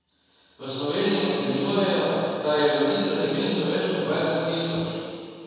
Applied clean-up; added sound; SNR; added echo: none; none; none; reverberation time 2.1 s.